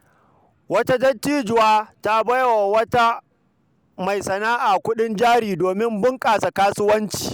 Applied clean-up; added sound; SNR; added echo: none; none; none; none.